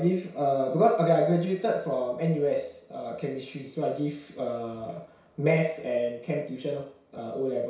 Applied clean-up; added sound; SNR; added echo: none; none; none; reverberation time 0.6 s.